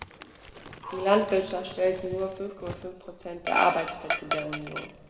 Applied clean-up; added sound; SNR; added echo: none; Dog; 6 dB; reverberation time 2.5 s.